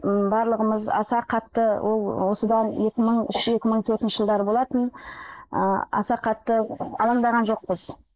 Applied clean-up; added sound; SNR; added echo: neural mask model Resemble Enhance denoiser.